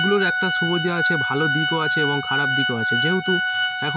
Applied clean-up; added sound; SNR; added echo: none; Organ; -2 dB; none.